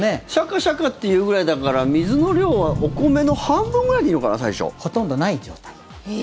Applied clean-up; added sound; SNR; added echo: none; Sliding door; 9 dB; none.